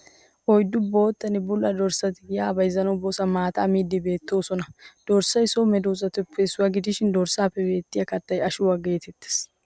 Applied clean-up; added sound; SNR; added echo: none; none; none; none.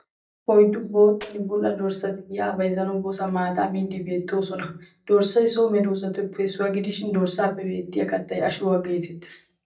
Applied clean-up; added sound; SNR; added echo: neural mask model DeepFilterNet 3.